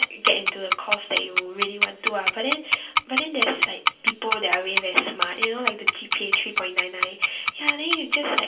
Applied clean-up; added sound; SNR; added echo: none; Tick-tock; -3 dB; reverberation time 0.3 s.